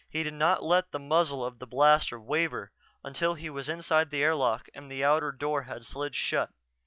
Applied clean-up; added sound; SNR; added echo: none; none; none; none.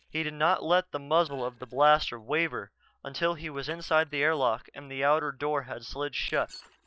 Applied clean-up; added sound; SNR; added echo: neural separator model SepFormer DNS4.